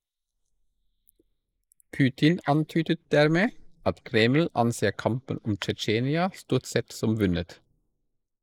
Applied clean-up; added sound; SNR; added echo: neural mask model Resemble Enhance denoiser.